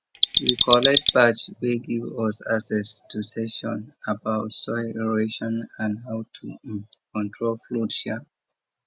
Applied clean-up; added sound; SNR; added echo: none; Mechanisms; -4 dB; none.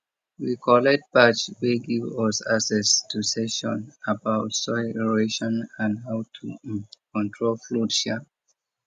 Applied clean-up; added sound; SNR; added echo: none; none; none; none.